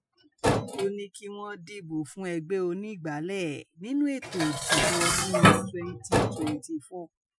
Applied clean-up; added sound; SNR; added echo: classical method Wiener filter.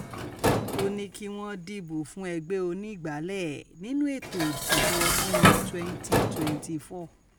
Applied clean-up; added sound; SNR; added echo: none; Dishes, pots, and pans; -4 dB; none.